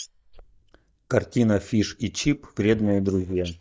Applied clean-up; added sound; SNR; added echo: neural mask model DeepFilterNet 3.